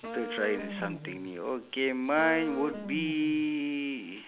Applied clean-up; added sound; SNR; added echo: none; Wind instrument, woodwind instrument; 11 dB; none.